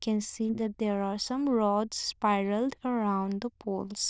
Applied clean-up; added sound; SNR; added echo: neural diffusion model UNIVERSE++.